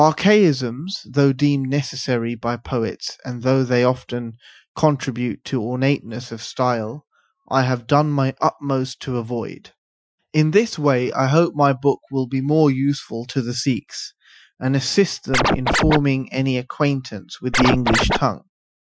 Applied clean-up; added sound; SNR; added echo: classical method Wiener filter.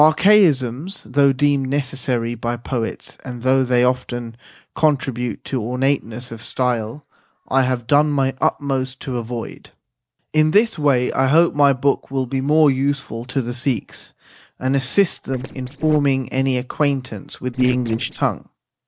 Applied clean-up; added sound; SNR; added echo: neural separator model SepFormer DNS4.